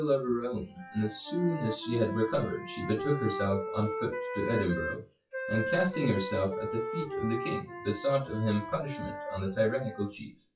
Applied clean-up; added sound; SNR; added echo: classical method WPE with log-MMSE.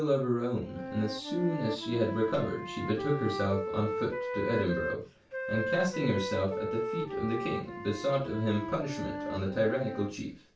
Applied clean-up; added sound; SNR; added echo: none; Wind instrument, woodwind instrument; 5 dB; reverberation time 0.2 s.